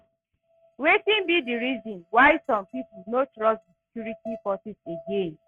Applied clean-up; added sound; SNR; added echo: neural mask model RNNoise.